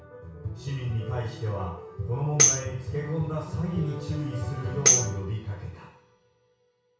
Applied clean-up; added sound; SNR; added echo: none; Tambourine; -4 dB; reverberation time 0.6 s.